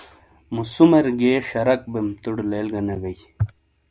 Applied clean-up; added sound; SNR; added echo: none; none; none; none.